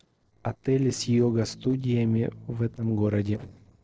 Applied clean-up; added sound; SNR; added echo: neural separator model SepFormer DNS4.